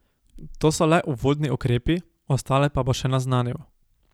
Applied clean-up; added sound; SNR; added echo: none; none; none; none.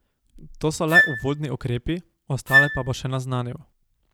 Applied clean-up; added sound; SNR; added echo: none; Wind instrument, woodwind instrument; -4 dB; none.